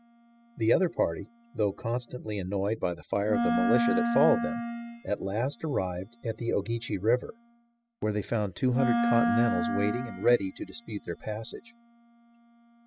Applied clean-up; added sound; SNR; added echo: classical method spectral subtraction.